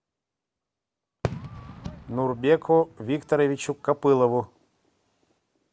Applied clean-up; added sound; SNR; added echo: none; Fireworks; 13 dB; none.